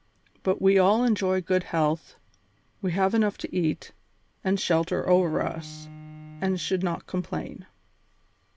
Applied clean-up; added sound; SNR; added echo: none; Bowed string instrument; 19 dB; none.